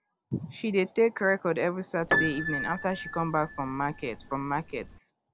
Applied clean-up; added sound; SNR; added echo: none; Piano; 5 dB; none.